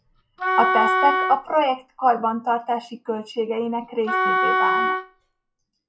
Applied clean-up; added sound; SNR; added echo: classical method log-MMSE.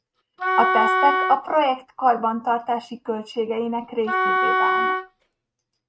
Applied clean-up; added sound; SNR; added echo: neural mask model RNNoise.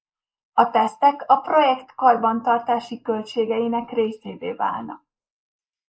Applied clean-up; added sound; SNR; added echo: neural mask model Resemble Enhance denoiser.